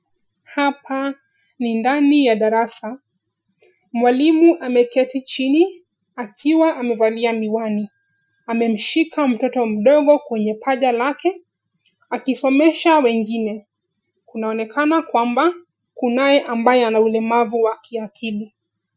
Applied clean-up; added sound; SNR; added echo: classical method Wiener filter.